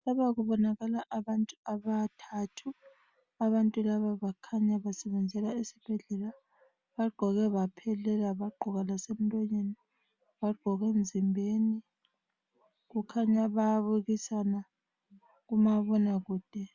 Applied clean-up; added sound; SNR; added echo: none; none; none; none.